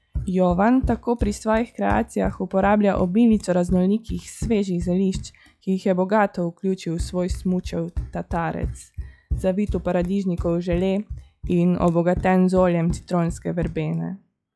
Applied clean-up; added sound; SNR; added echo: classical method log-MMSE.